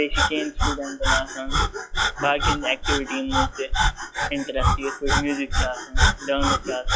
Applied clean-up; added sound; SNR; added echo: classical method log-MMSE.